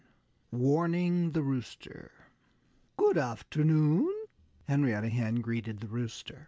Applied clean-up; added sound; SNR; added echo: none; none; none; none.